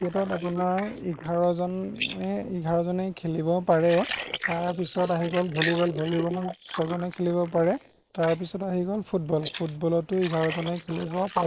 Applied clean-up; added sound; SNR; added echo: neural mask model Resemble Enhance denoiser.